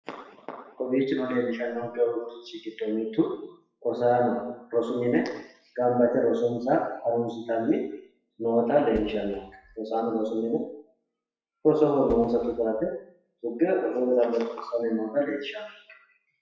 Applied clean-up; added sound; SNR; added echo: classical method WPE with log-MMSE.